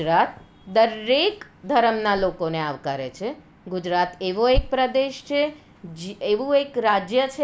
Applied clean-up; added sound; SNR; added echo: none; none; none; none.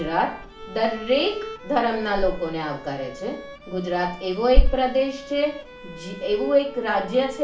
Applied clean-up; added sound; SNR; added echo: none; Bowed string instrument; 17 dB; reverberation time 0.4 s.